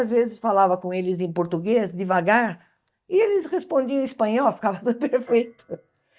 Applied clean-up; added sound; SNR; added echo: neural mask model DeepFilterNet 3.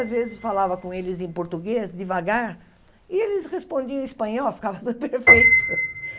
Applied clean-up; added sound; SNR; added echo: none; Piano; -2 dB; none.